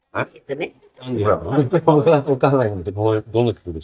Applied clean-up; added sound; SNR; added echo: neural mask model DeepFilterNet 3.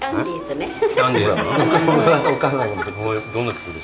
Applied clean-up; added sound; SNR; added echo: none; Wind instrument, woodwind instrument; 17 dB; none.